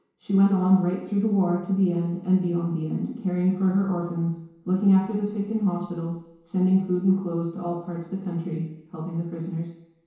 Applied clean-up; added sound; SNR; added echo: none; none; none; reverberation time 1.0 s.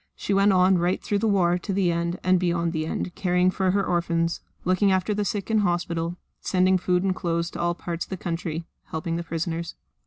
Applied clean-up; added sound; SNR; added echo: none; none; none; none.